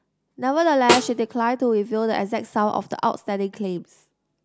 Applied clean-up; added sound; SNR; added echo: none; Snare drum; 3 dB; none.